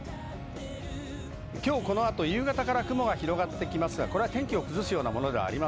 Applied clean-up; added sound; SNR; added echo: none; Mechanisms; 11 dB; none.